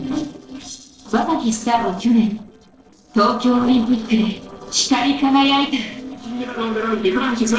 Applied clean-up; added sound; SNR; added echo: neural separator model SepFormer DNS4.